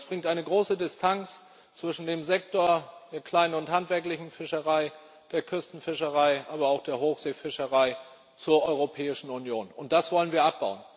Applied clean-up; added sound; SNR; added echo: none; none; none; none.